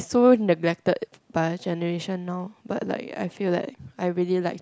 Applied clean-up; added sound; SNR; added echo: none; none; none; none.